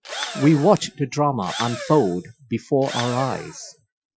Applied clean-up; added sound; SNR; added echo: classical method Wiener filter.